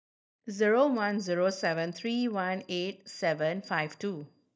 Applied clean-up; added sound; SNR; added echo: neural mask model DeepFilterNet 3.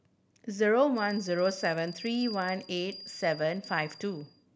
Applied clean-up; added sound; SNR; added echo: none; Bell; 16 dB; none.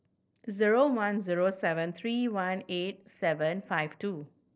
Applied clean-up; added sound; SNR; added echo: neural separator model SepFormer DNS4.